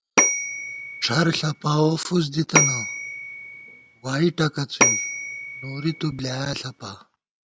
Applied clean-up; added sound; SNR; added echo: none; Bell / Telephone; 1 dB; none.